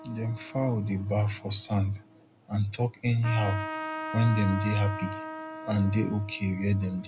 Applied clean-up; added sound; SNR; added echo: none; Trumpet; 11 dB; none.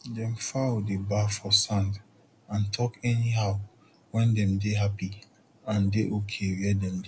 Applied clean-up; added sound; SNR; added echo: none; none; none; none.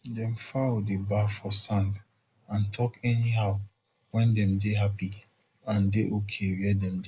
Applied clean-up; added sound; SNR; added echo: neural mask model Resemble Enhance denoiser.